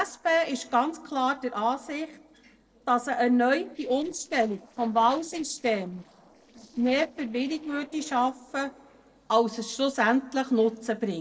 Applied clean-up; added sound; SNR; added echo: neural separator model SepFormer DNS4.